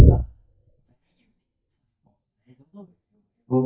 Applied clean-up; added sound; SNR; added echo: neural mask model DeepFilterNet 3.